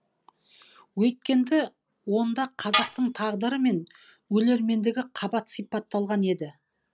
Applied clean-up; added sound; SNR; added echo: none; Tools; 7 dB; none.